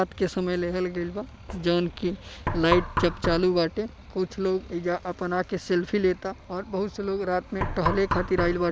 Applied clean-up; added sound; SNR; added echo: none; Knock; 3 dB; none.